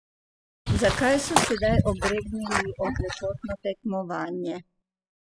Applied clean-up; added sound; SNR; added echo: classical method spectral subtraction.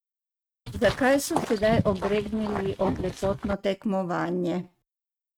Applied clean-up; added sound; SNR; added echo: neural mask model RNNoise.